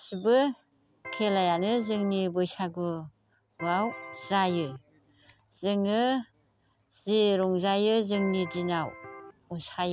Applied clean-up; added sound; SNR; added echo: none; Electric guitar; 13 dB; none.